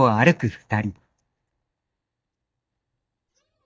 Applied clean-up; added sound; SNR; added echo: neural mask model DeepFilterNet 3.